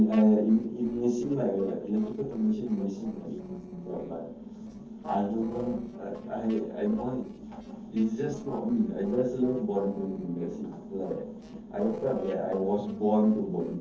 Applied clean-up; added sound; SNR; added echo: neural separator model SepFormer DNS4.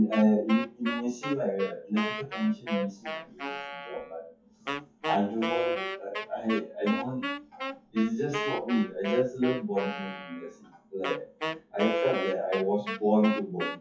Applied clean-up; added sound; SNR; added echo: classical method WPE with log-MMSE.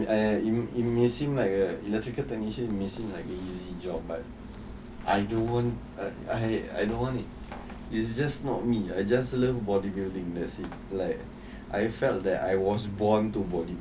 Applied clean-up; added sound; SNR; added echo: none; none; none; none.